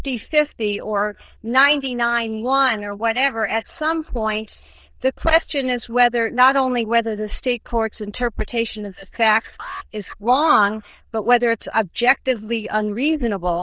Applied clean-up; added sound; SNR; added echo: neural diffusion model UNIVERSE++.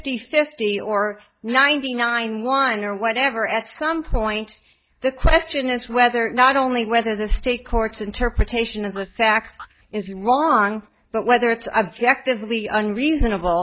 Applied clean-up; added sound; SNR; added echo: neural mask model DeepFilterNet 3.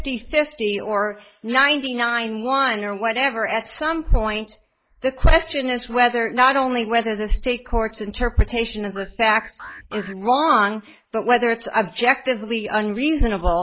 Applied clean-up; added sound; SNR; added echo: neural mask model Resemble Enhance denoiser.